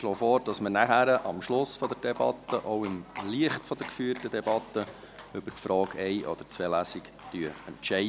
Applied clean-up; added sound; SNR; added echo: none; Livestock, farm animals, working animals; 17 dB; none.